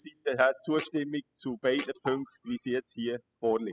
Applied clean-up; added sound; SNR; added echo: classical method spectral subtraction.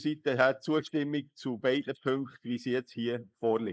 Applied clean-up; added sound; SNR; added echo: neural mask model Resemble Enhance denoiser.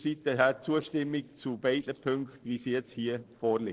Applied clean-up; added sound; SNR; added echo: neural separator model SepFormer DNS4.